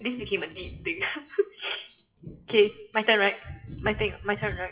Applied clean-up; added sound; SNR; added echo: classical method WPE with log-MMSE.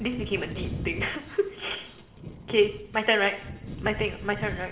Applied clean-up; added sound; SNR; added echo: none; Thunder / Wind; 9 dB; reverberation time 0.8 s.